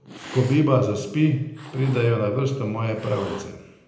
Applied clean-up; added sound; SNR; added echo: none; Cat; 20 dB; reverberation time 0.7 s.